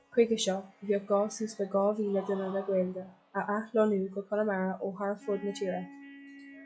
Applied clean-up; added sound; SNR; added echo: classical method log-MMSE.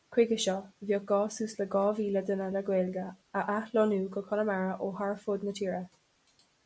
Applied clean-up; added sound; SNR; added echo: none; none; none; none.